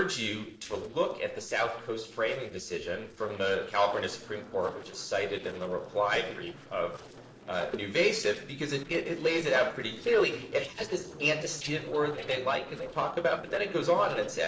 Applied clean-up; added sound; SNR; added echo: neural separator model SepFormer DNS4.